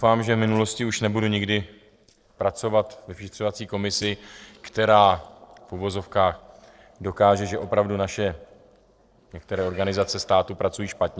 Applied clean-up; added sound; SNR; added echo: neural separator model SepFormer DNS4.